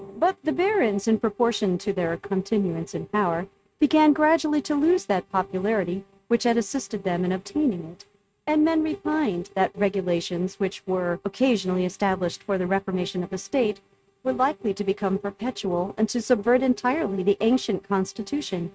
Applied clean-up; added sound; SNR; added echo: neural mask model RNNoise.